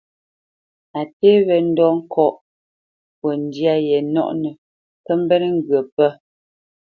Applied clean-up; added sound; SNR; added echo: none; none; none; none.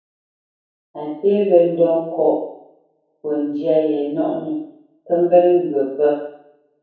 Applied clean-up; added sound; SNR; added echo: none; none; none; reverberation time 0.7 s.